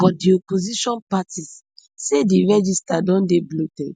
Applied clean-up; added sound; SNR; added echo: none; none; none; none.